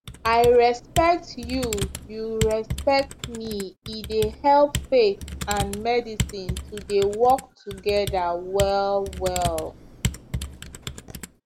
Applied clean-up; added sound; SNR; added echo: none; Computer keyboard; 9 dB; none.